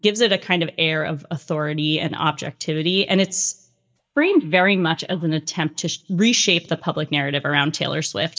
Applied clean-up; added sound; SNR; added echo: neural mask model DeepFilterNet 3.